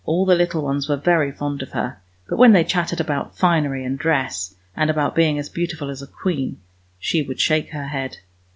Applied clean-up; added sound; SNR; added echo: none; none; none; none.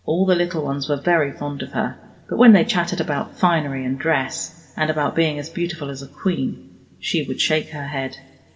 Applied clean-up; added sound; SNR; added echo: none; none; none; reverberation time 1.5 s.